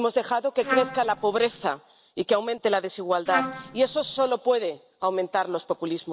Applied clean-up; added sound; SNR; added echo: none; Trumpet; 6 dB; none.